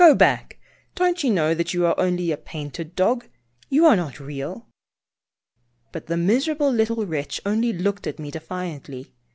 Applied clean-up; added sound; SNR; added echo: none; none; none; none.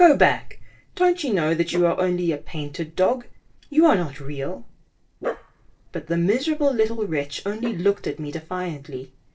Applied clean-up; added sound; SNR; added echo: neural separator model SepFormer DNS4.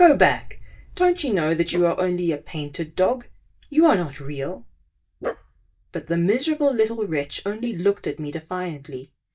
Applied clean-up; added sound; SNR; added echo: neural mask model DeepFilterNet 3.